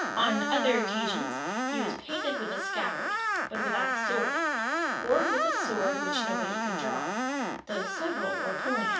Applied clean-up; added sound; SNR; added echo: none; Screech; -2 dB; reverberation time 0.3 s.